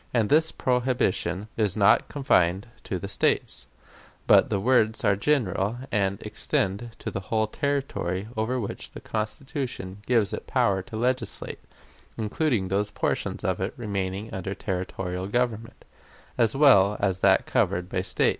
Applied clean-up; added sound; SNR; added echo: none; none; none; none.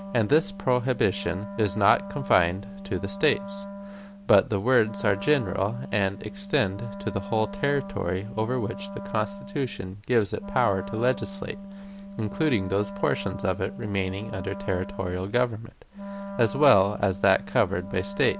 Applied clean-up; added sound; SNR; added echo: none; Wind instrument, woodwind instrument; 12 dB; none.